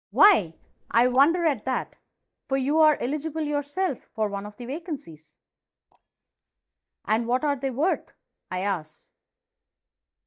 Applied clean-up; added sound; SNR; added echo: neural mask model DeepFilterNet 3.